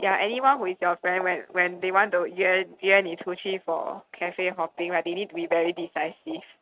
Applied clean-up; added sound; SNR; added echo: neural mask model RNNoise.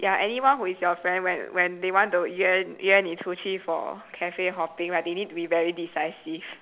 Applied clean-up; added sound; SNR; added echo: none; none; none; none.